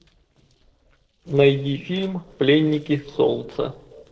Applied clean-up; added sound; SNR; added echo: neural separator model SepFormer DNS4.